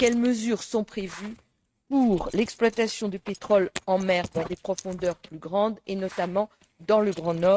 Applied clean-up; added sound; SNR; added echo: neural mask model RNNoise.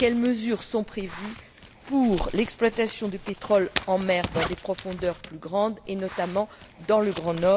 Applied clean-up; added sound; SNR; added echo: none; Zipper (clothing); 12 dB; none.